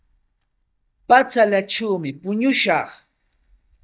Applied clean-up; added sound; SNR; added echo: neural mask model DeepFilterNet 3.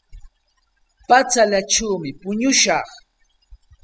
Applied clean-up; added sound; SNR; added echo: classical method spectral subtraction.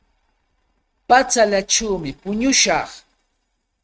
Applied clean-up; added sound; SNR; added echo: neural mask model RNNoise.